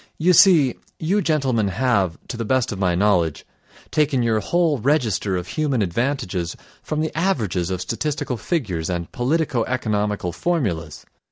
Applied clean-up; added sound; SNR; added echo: none; none; none; none.